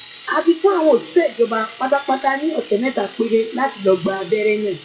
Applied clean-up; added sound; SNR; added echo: classical method WPE with log-MMSE.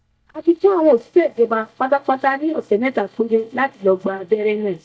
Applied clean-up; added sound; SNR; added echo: neural mask model DeepFilterNet 3.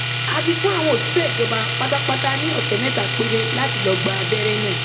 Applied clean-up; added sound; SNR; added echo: none; Domestic sounds, home sounds; -3 dB; reverberation time 1.3 s.